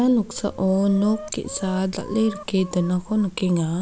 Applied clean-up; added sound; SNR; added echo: none; Chicken, rooster; 19 dB; none.